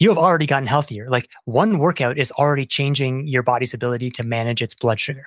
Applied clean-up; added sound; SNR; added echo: none; none; none; none.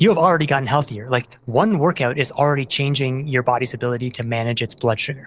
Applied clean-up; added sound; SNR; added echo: neural separator model SepFormer DNS4.